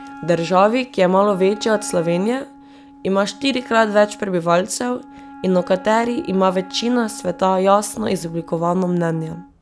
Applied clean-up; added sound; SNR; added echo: none; Wind instrument, woodwind instrument; 19 dB; none.